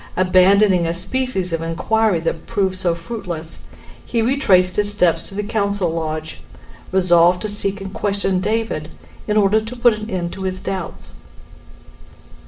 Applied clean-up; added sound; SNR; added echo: none; none; none; reverberation time 0.4 s.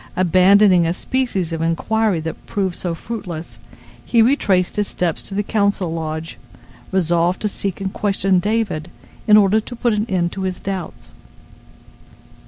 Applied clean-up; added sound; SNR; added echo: none; none; none; none.